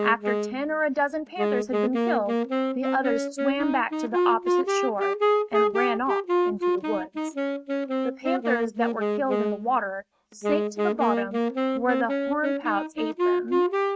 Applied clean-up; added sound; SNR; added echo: neural mask model RNNoise.